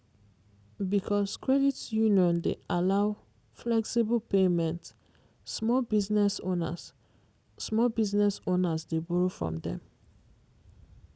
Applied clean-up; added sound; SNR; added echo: none; none; none; none.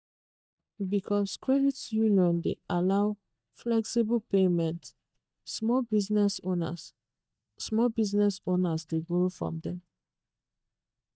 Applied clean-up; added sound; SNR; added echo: neural mask model DeepFilterNet 3.